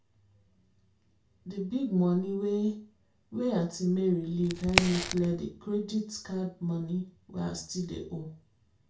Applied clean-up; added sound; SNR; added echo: none; Crack; -1 dB; reverberation time 0.3 s.